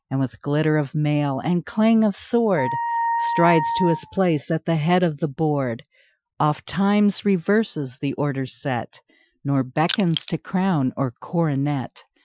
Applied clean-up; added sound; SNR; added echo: classical method Wiener filter.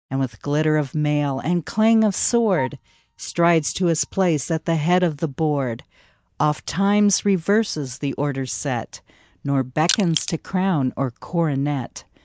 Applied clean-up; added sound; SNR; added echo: neural mask model DeepFilterNet 3.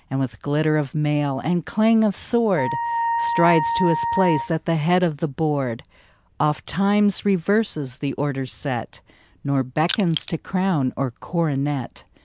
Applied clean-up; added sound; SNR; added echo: none; Crushing + Wind instrument, woodwind instrument; 4 dB; none.